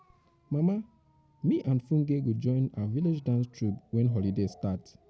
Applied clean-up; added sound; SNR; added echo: none; none; none; none.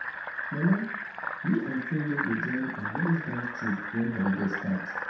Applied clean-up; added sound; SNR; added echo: none; Fill (with liquid); 5 dB; reverberation time 0.7 s.